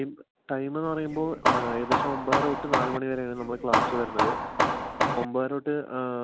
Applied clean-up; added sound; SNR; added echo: none; Hammer; -3 dB; none.